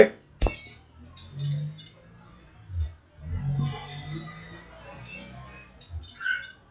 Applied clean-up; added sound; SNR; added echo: classical method log-MMSE.